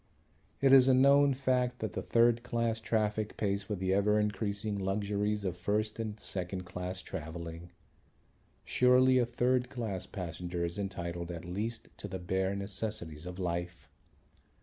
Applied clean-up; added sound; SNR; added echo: none; none; none; none.